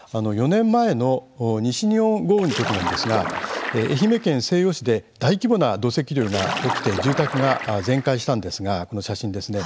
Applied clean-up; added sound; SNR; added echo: none; Splash, splatter; 7 dB; none.